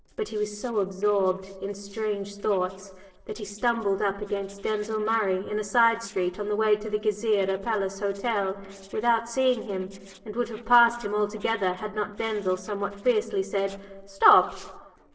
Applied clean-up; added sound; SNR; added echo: neural separator model SepFormer DNS4.